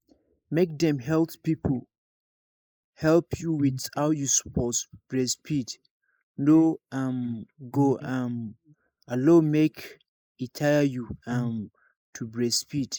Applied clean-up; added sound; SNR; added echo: neural mask model Resemble Enhance denoiser.